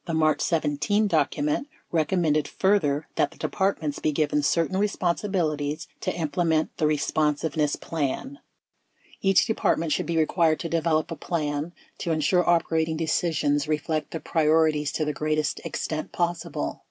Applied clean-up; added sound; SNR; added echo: none; none; none; none.